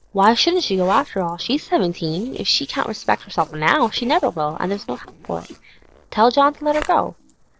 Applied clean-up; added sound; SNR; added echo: neural separator model SepFormer DNS4.